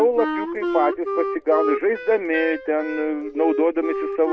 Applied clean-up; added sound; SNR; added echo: none; Wind instrument, woodwind instrument; 5 dB; none.